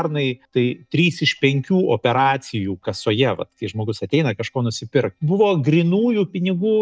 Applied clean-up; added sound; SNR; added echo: neural mask model DeepFilterNet 3.